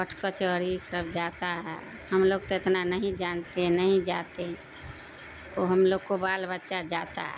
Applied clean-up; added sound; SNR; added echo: none; none; none; none.